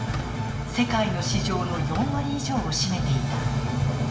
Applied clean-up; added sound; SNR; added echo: none; Fireworks; 16 dB; reverberation time 1.5 s.